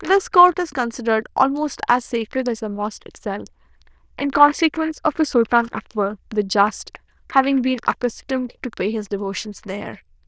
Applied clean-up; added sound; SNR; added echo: neural diffusion model UNIVERSE++.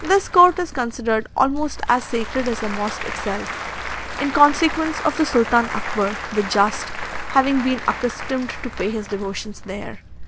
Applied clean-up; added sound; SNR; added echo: none; Applause / Crowd; 8 dB; none.